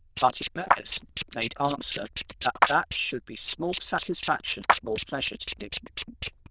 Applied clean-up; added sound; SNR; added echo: neural diffusion model UNIVERSE++.